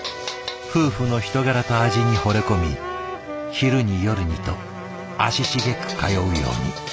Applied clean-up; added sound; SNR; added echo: none; none; none; none.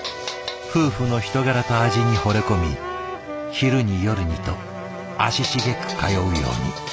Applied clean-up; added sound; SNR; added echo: none; Alarm; 18 dB; none.